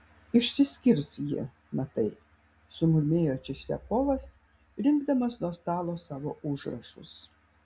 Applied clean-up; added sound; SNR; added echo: none; none; none; none.